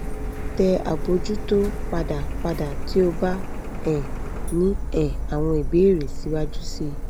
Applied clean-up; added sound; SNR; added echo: none; Printer; 3 dB; none.